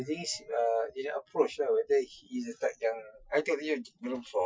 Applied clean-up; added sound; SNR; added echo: classical method Wiener filter.